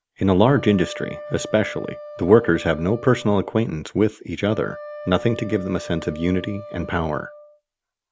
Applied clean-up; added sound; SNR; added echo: none; Wind instrument, woodwind instrument; 16 dB; none.